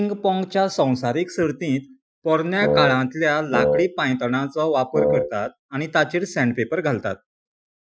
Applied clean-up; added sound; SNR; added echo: classical method Wiener filter.